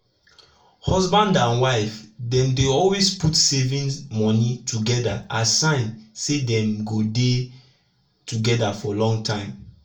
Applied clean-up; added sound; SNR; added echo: none; none; none; reverberation time 0.3 s.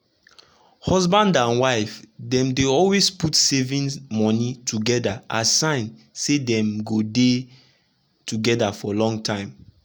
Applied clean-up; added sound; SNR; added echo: none; none; none; none.